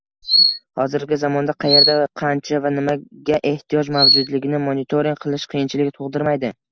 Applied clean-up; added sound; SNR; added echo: none; Chirp, tweet; 0 dB; none.